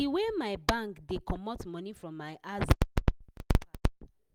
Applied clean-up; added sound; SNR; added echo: none; none; none; none.